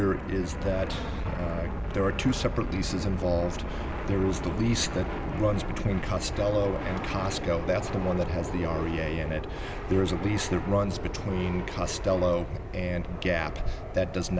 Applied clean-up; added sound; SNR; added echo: none; Fixed-wing aircraft, airplane; 4 dB; none.